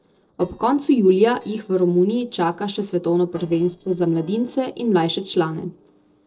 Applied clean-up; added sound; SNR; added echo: neural separator model SepFormer DNS4.